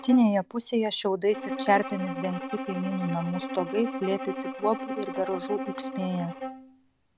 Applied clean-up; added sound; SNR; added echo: none; Bowed string instrument; 8 dB; none.